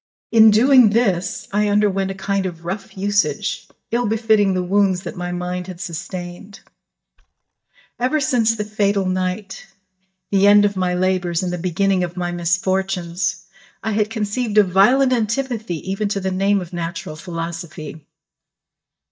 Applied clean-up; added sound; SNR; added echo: neural mask model DeepFilterNet 3.